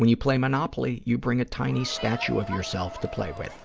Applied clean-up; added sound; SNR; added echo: none; Crowd; 12 dB; none.